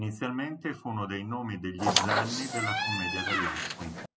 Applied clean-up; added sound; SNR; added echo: none; Squeak; -4 dB; none.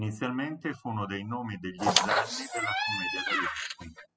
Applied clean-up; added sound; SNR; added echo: classical method spectral subtraction.